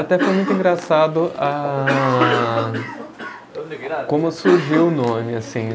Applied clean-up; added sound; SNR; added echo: none; Cough; 6 dB; none.